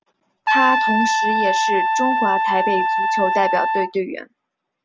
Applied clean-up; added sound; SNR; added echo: none; Trumpet; -5 dB; none.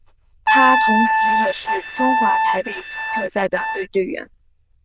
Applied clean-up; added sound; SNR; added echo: neural diffusion model UNIVERSE++.